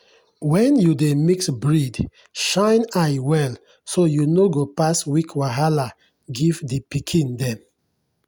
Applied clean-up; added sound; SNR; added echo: none; none; none; none.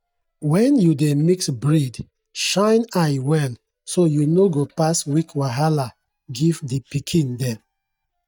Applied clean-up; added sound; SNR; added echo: neural mask model DeepFilterNet 3.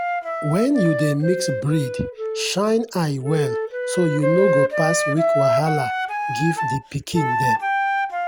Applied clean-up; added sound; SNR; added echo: none; Wind instrument, woodwind instrument; 0 dB; none.